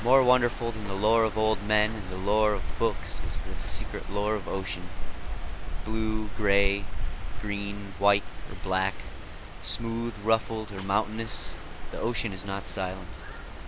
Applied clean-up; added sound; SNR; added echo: none; Wind; 0 dB; none.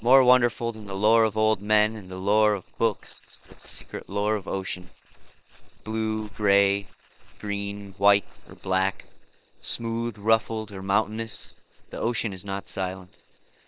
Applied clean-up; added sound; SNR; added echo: neural separator model SepFormer WHAM!.